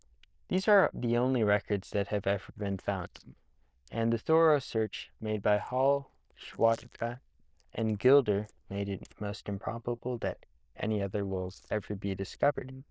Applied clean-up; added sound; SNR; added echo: neural diffusion model UNIVERSE++.